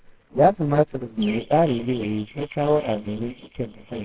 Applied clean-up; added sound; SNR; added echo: neural separator model SepFormer WHAMR!.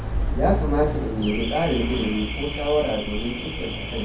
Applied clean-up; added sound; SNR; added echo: none; Alarm / Car; 2 dB; reverberation time 0.6 s.